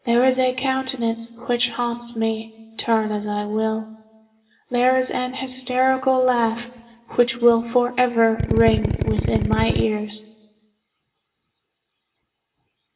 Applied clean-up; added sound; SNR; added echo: none; Drill; -1 dB; reverberation time 0.9 s.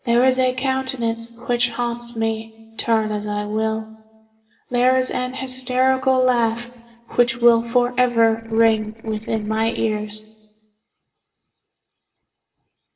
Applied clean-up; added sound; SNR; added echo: neural separator model SepFormer DNS4.